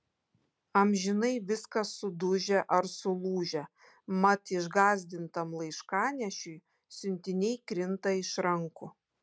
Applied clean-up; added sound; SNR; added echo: none; none; none; none.